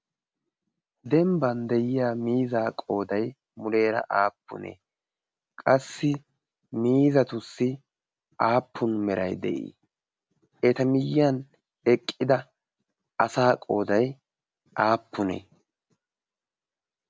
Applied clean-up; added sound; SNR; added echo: none; none; none; none.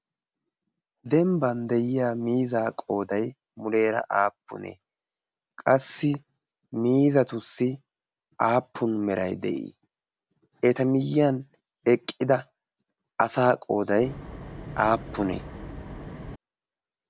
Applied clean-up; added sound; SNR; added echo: none; Wind; 12 dB; none.